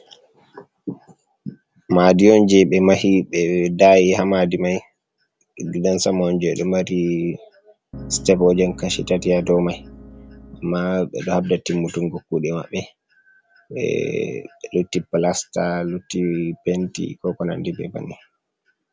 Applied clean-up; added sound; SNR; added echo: none; Piano; 17 dB; none.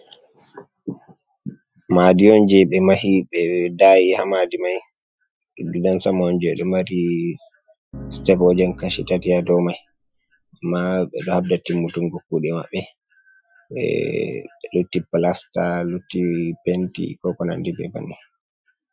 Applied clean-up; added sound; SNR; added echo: classical method Wiener filter.